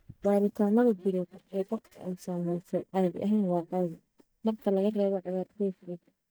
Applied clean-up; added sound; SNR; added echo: neural mask model DeepFilterNet 3.